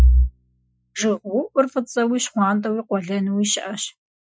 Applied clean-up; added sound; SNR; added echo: classical method Wiener filter.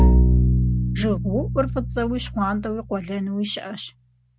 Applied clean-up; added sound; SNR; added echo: none; Bowed string instrument; -5 dB; none.